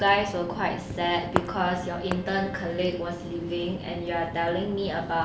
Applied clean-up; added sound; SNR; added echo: none; Wind instrument, woodwind instrument; 19 dB; none.